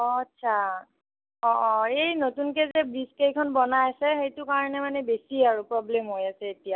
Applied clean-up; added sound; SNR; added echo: none; none; none; none.